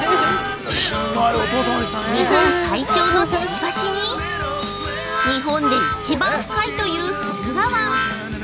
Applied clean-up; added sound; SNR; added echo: none; Harmonica; 4 dB; none.